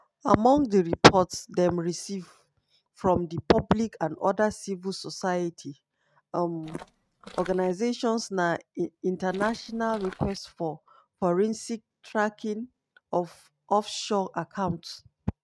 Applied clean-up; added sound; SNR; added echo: neural mask model RNNoise.